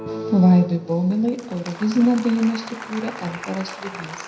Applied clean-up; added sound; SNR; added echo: none; Applause; 13 dB; reverberation time 0.8 s.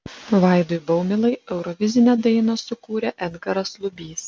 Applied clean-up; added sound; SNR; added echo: none; none; none; none.